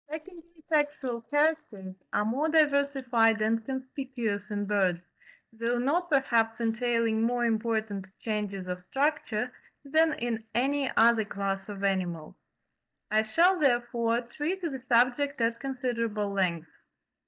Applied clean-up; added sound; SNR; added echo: neural mask model DeepFilterNet 3.